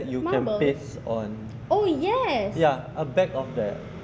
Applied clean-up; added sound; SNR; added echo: none; none; none; none.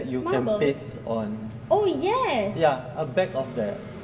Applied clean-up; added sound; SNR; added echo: none; none; none; reverberation time 1.5 s.